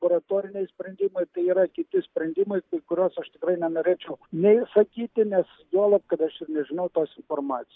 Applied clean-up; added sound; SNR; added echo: neural mask model Resemble Enhance denoiser.